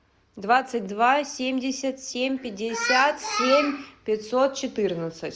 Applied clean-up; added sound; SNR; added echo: none; none; none; none.